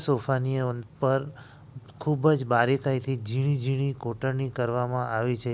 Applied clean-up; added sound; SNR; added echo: none; none; none; none.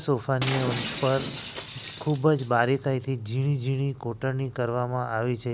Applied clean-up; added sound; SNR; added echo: none; Shatter; 11 dB; none.